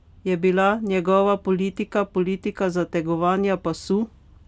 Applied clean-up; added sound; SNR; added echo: none; none; none; none.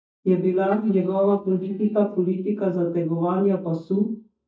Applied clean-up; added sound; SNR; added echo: neural mask model DeepFilterNet 3.